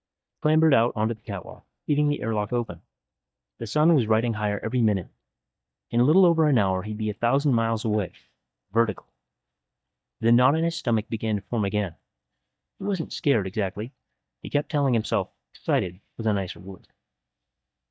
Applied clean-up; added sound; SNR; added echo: neural mask model DeepFilterNet 3.